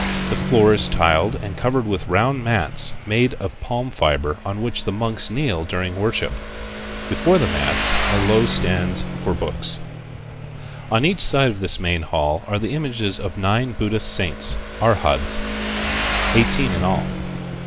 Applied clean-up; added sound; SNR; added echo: none; Motorcycle; 6 dB; none.